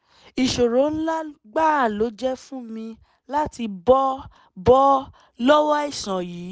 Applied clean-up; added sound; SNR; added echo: none; none; none; none.